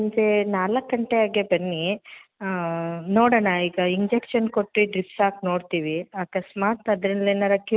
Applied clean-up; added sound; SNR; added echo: none; none; none; none.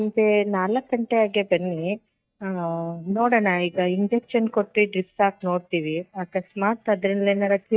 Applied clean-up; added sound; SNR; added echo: neural mask model DeepFilterNet 3.